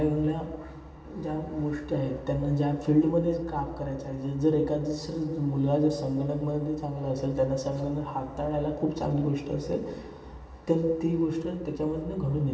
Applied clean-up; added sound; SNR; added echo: none; none; none; reverberation time 2.6 s.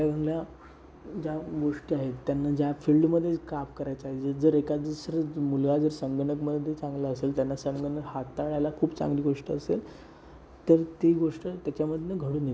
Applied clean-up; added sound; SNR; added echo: none; none; none; none.